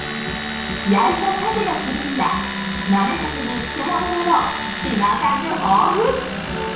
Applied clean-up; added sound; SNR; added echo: none; Domestic sounds, home sounds; 6 dB; reverberation time 0.7 s.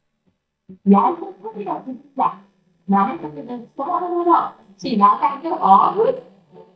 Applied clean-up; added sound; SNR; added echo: neural mask model DeepFilterNet 3.